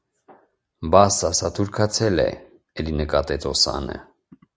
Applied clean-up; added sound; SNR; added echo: none; none; none; none.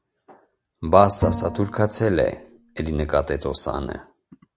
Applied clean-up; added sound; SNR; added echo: none; Bowed string instrument; 10 dB; none.